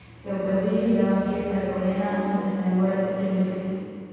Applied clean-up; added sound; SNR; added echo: none; none; none; reverberation time 2.2 s.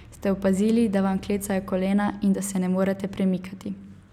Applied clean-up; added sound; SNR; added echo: none; none; none; none.